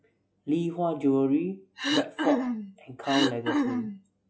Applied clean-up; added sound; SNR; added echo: classical method log-MMSE.